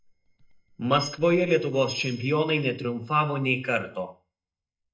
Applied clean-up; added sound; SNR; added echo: neural mask model DeepFilterNet 3.